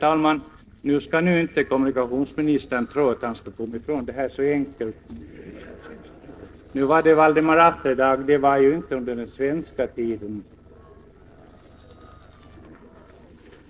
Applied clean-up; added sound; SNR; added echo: neural separator model SepFormer DNS4.